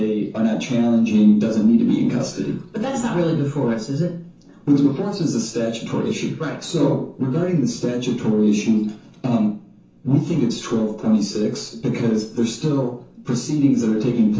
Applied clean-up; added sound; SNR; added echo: none; none; none; reverberation time 0.9 s.